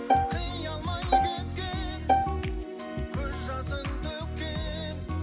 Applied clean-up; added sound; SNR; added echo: none; Bowed string instrument; -3 dB; none.